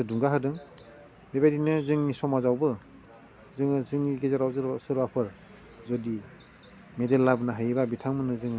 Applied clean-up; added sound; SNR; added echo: none; none; none; none.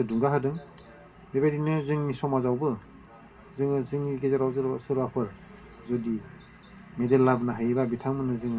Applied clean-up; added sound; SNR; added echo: none; none; none; reverberation time 0.2 s.